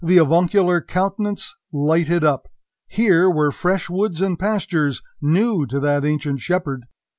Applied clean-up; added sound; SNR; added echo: none; none; none; none.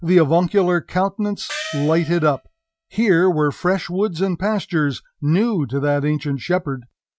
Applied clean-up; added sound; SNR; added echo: neural mask model RNNoise.